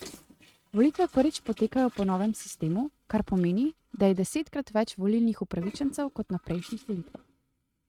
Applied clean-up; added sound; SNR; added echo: neural mask model RNNoise.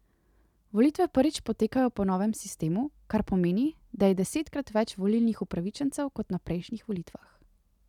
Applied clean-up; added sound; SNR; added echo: none; none; none; none.